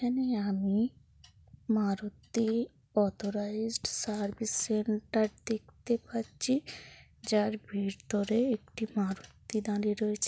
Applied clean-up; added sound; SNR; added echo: none; none; none; none.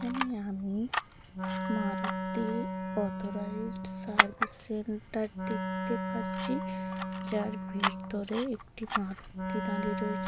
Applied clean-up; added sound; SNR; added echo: none; Camera + Wind instrument, woodwind instrument; -3 dB; none.